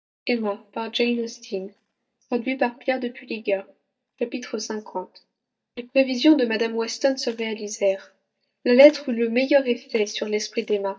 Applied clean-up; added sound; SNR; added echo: neural mask model DeepFilterNet 3.